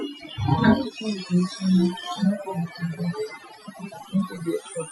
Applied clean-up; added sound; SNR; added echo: classical method Wiener filter.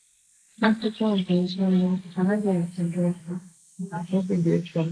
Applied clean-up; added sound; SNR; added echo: neural mask model Resemble Enhance denoiser.